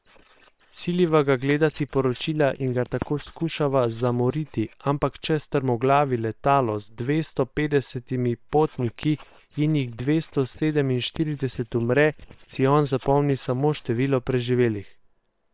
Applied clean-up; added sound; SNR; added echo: neural separator model SepFormer WHAM!.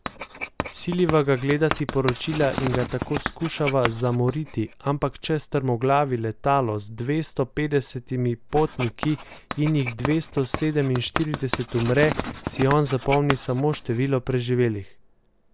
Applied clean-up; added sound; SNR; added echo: none; Writing; 10 dB; none.